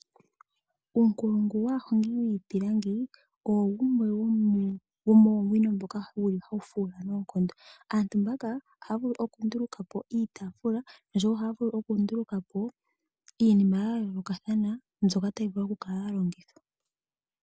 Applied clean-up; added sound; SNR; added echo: none; none; none; none.